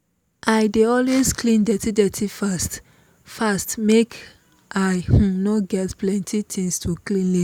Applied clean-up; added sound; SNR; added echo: none; none; none; none.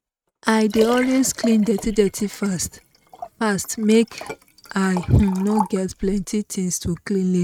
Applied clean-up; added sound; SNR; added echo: neural mask model RNNoise.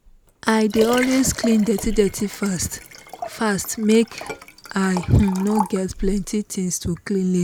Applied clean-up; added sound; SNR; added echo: none; Liquid; 12 dB; none.